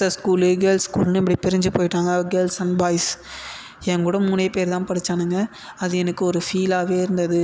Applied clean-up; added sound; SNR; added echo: none; none; none; none.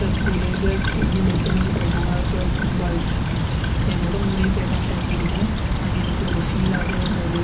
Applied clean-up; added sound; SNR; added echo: none; Stream / Trickle, dribble; -4 dB; reverberation time 0.4 s.